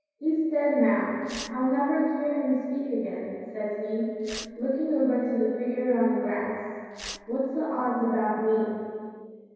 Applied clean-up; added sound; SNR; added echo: none; Tearing; 18 dB; reverberation time 2.2 s.